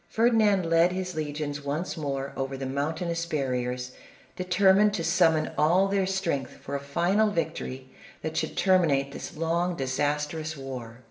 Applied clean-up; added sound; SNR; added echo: none; none; none; reverberation time 0.6 s.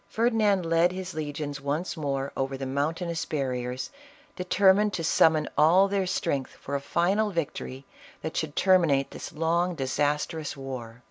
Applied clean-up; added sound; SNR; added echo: none; none; none; none.